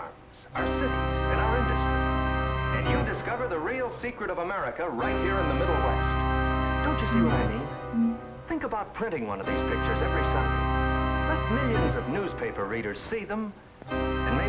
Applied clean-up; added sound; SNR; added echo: none; Organ + Brass instrument; -5 dB; none.